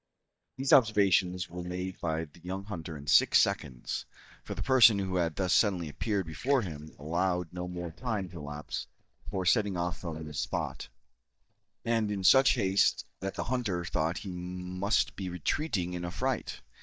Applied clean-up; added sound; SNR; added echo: neural mask model DeepFilterNet 3.